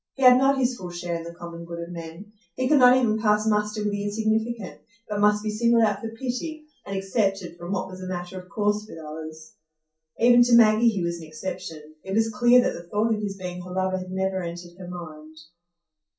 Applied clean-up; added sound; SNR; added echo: none; none; none; reverberation time 0.3 s.